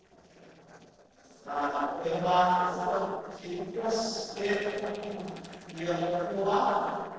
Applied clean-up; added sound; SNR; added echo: neural separator model SepFormer DNS4.